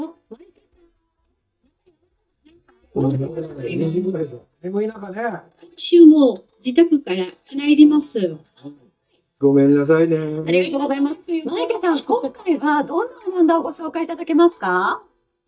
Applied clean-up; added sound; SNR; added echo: neural mask model DeepFilterNet 3.